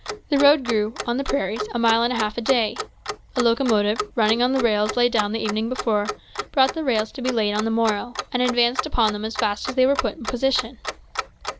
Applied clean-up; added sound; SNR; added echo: none; Clock; 10 dB; none.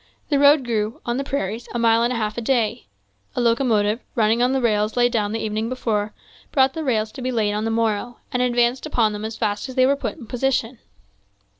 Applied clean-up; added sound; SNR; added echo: none; none; none; none.